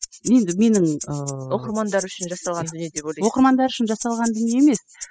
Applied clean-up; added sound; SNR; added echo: classical method spectral subtraction.